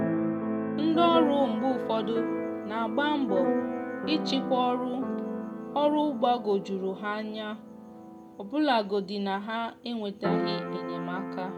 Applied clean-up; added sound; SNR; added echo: none; Keyboard (musical); 3 dB; none.